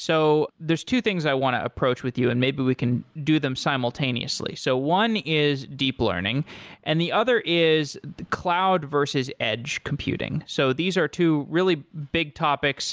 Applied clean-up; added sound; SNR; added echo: none; none; none; none.